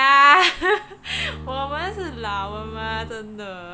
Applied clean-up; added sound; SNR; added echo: none; Bowed string instrument; 15 dB; none.